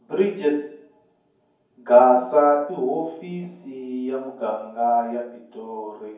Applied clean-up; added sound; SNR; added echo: none; none; none; reverberation time 0.9 s.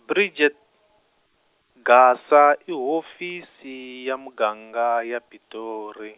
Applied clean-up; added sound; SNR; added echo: none; none; none; none.